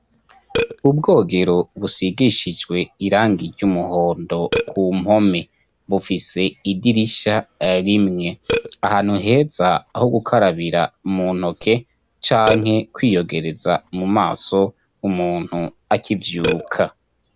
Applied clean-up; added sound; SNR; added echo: none; Burping, eructation; 13 dB; none.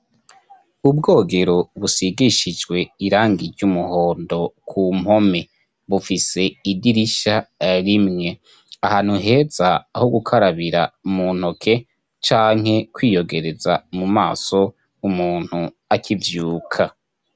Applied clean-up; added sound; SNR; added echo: none; none; none; none.